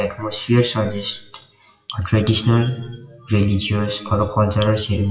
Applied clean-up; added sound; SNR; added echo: classical method WPE with log-MMSE.